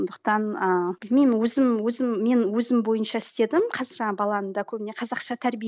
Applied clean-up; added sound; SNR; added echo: none; none; none; none.